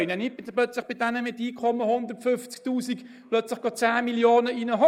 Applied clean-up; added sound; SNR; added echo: neural mask model Resemble Enhance denoiser.